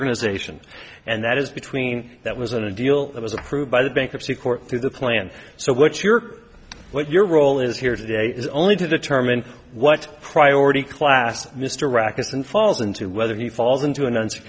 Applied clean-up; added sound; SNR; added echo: none; none; none; none.